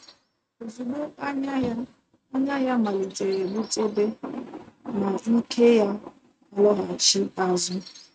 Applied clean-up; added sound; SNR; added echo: neural mask model RNNoise.